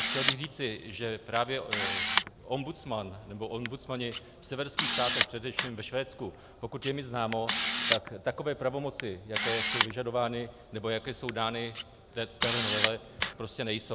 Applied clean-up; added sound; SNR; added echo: none; Camera; -3 dB; none.